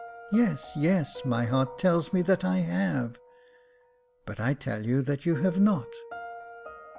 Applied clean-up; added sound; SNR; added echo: none; Piano; 17 dB; none.